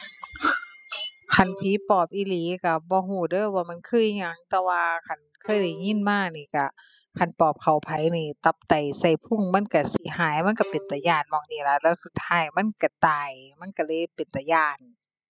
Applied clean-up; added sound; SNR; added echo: classical method spectral subtraction.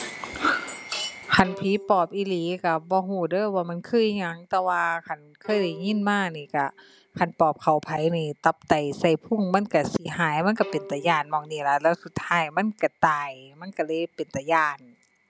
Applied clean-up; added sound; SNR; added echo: none; Bowed string instrument; 19 dB; none.